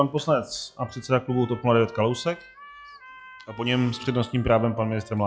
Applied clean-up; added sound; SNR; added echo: classical method log-MMSE.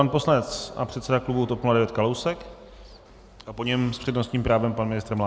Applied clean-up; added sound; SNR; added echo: none; none; none; none.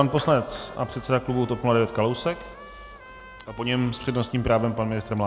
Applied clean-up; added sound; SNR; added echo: none; Trumpet + Clapping; 20 dB; none.